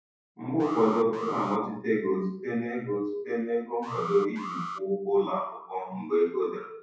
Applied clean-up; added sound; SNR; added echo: classical method WPE with log-MMSE.